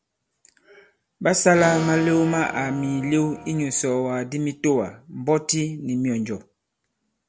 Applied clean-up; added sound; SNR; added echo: none; Acoustic guitar / Strum; 12 dB; none.